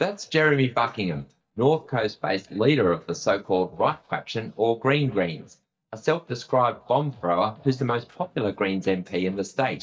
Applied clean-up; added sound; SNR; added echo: neural mask model DeepFilterNet 3.